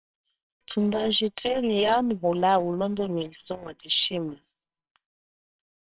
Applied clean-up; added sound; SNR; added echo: neural separator model SepFormer WHAMR!.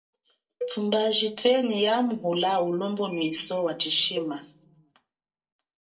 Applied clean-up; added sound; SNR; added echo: none; Cowbell; 14 dB; reverberation time 0.2 s.